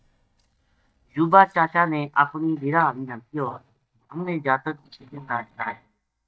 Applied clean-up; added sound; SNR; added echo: neural mask model DeepFilterNet 3.